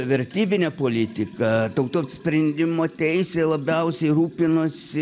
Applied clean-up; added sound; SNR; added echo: none; Liquid; 20 dB; none.